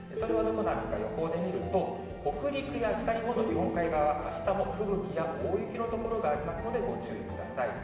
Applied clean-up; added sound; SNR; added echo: none; Telephone; 8 dB; reverberation time 1.7 s.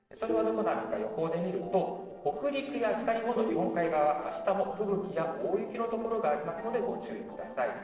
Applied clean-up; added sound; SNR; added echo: neural separator model SepFormer DNS4.